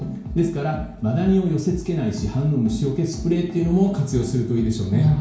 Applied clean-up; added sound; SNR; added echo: none; none; none; reverberation time 0.6 s.